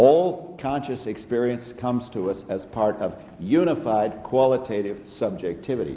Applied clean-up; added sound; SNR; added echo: none; none; none; none.